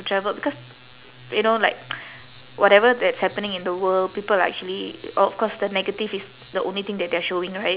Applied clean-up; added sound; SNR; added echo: none; none; none; none.